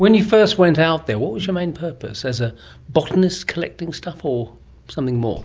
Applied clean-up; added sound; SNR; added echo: none; none; none; none.